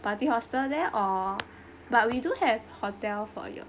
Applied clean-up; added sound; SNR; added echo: none; none; none; none.